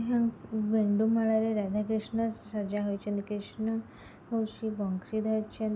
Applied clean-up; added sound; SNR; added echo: none; none; none; none.